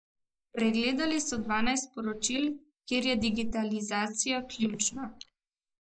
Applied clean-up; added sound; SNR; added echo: neural mask model Resemble Enhance denoiser.